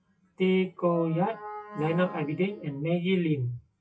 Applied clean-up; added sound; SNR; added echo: classical method WPE with log-MMSE.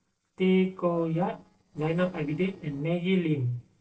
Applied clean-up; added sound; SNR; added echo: neural separator model SepFormer DNS4.